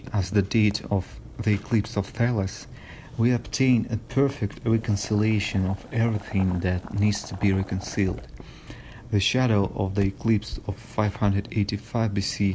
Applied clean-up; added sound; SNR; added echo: none; Boiling; 17 dB; none.